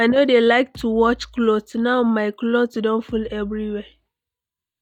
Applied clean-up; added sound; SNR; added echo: neural mask model DeepFilterNet 3.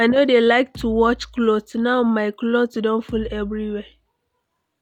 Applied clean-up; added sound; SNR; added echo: none; Bass drum; 20 dB; none.